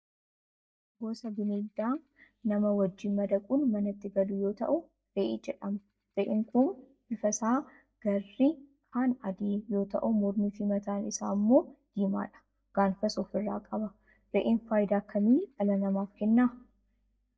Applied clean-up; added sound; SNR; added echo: neural mask model DeepFilterNet 3.